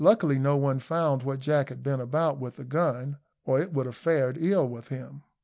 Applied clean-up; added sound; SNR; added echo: none; none; none; none.